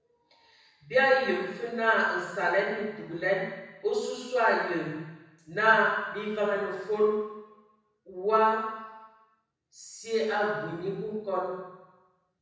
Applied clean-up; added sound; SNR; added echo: none; none; none; reverberation time 1.1 s.